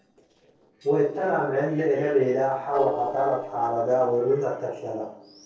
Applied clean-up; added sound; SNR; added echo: neural separator model SepFormer DNS4.